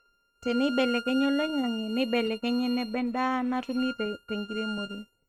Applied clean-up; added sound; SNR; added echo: neural mask model RNNoise.